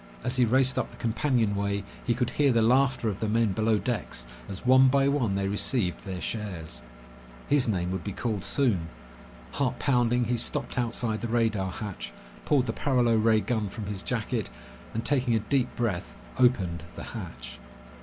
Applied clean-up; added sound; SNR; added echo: none; Engine + Musical instrument; 19 dB; none.